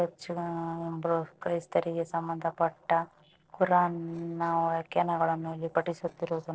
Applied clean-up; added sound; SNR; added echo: neural separator model SepFormer DNS4.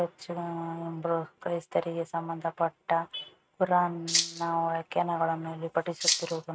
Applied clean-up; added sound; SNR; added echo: neural mask model RNNoise.